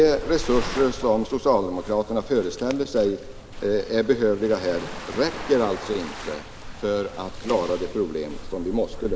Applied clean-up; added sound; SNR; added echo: none; Waves, surf; 10 dB; none.